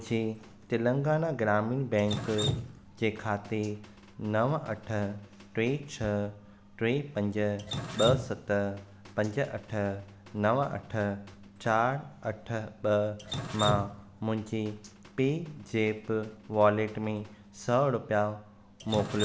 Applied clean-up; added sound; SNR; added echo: none; Drip; 11 dB; none.